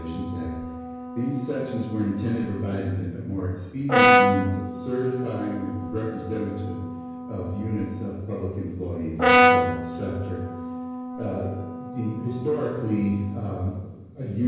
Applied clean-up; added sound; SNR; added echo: none; Brass instrument; -2 dB; reverberation time 1.0 s.